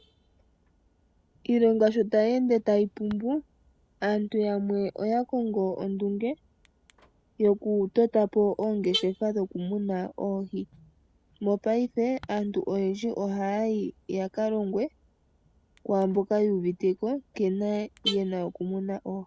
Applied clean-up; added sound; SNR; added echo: none; Alarm / Car; 18 dB; none.